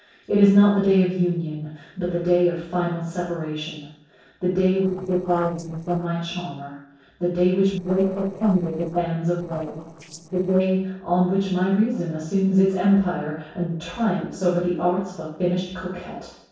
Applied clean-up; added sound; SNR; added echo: neural separator model SepFormer DNS4.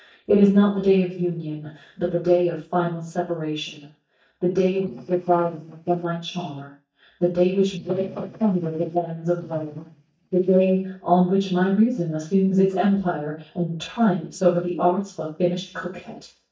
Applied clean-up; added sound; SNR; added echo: neural mask model DeepFilterNet 3.